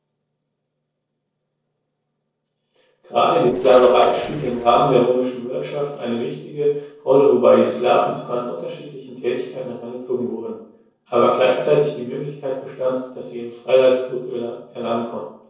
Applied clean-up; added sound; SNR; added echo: neural separator model SepFormer DNS4.